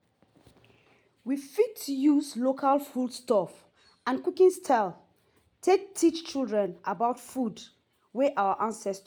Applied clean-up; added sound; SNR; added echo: none; none; none; none.